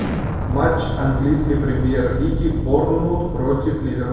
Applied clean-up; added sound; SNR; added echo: none; Explosion; 2 dB; reverberation time 1.2 s.